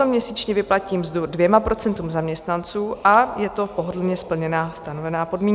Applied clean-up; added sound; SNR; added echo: none; none; none; none.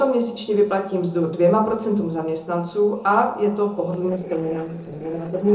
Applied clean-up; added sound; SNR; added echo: neural separator model SepFormer DNS4.